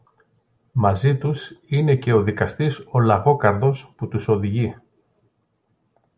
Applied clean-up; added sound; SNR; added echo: none; none; none; none.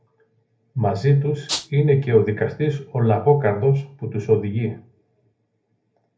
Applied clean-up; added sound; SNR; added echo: none; Rattle (instrument); 6 dB; reverberation time 0.3 s.